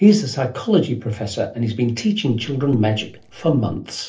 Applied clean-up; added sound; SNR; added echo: neural separator model SepFormer DNS4.